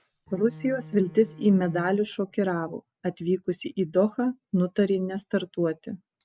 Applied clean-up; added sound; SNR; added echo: none; Bowed string instrument; 19 dB; none.